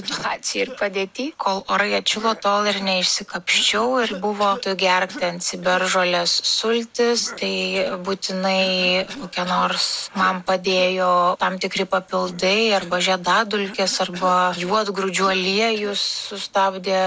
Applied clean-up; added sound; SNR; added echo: neural separator model SepFormer DNS4.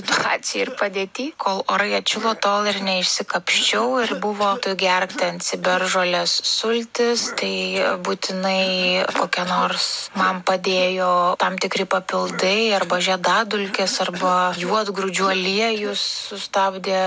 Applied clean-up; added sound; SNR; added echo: none; Cough; 17 dB; none.